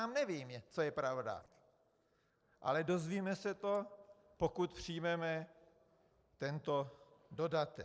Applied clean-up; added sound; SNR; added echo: neural separator model SepFormer DNS4.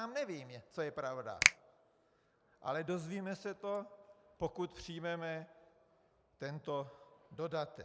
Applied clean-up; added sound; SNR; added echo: none; Finger snapping; -4 dB; none.